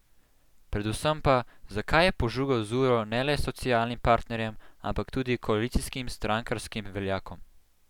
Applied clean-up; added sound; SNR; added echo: none; none; none; none.